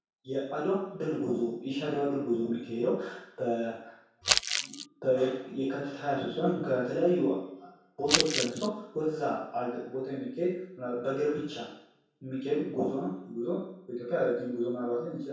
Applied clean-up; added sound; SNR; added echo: none; Crumpling, crinkling; -2 dB; reverberation time 0.7 s.